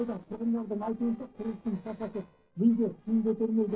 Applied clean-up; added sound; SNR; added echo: neural separator model SepFormer DNS4.